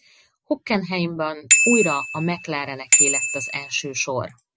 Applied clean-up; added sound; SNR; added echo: none; Bicycle bell; -5 dB; none.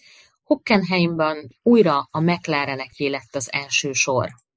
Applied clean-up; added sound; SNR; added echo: neural mask model Resemble Enhance denoiser.